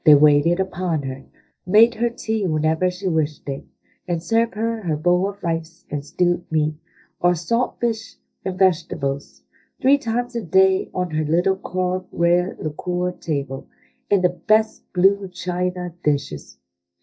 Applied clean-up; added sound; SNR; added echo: neural mask model DeepFilterNet 3.